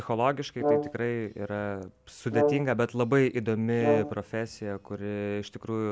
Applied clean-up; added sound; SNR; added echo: none; Brass instrument; 1 dB; none.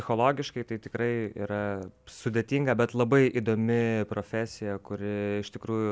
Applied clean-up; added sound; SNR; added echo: none; none; none; none.